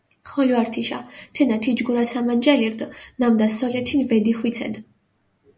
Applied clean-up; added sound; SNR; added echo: none; none; none; none.